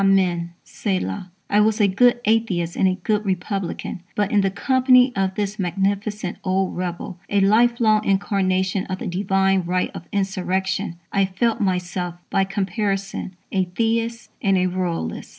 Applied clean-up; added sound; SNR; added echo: none; none; none; none.